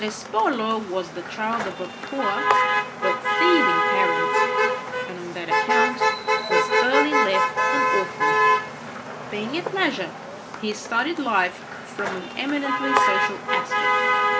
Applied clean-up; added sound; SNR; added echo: none; Motor vehicle (road); -5 dB; none.